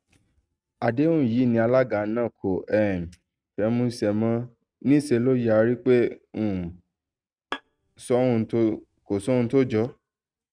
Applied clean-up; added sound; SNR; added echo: neural mask model RNNoise.